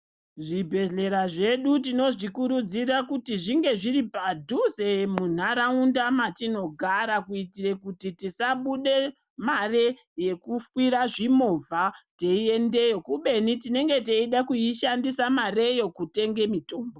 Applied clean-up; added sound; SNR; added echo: none; Fireworks; 19 dB; none.